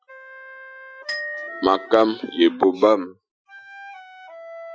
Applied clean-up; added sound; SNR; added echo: classical method Wiener filter.